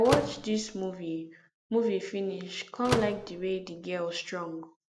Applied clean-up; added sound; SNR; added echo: none; Slam / Microwave oven; 5 dB; none.